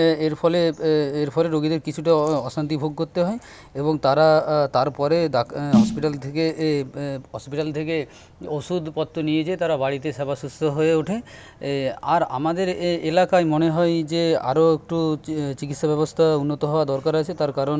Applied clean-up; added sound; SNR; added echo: none; Snare drum; 3 dB; none.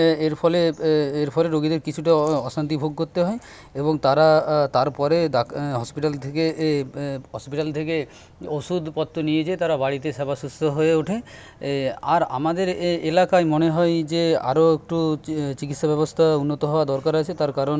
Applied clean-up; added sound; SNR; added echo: none; none; none; none.